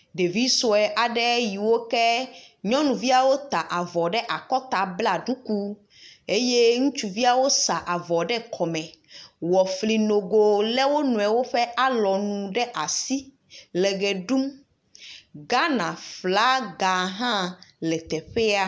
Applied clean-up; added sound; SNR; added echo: none; none; none; none.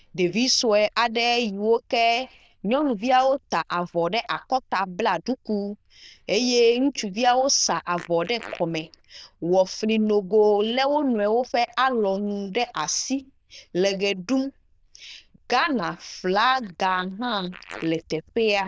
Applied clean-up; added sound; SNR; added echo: neural diffusion model UNIVERSE++.